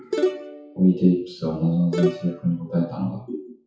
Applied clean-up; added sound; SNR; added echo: classical method WPE with log-MMSE.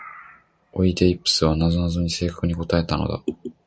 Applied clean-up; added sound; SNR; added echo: none; none; none; none.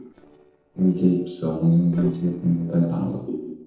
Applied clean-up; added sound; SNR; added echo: neural separator model SepFormer DNS4.